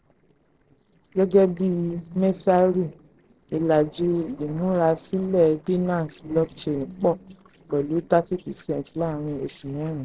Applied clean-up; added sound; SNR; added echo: neural separator model SepFormer DNS4.